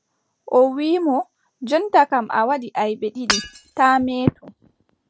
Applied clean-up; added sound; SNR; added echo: none; Shatter / Hammer; 7 dB; none.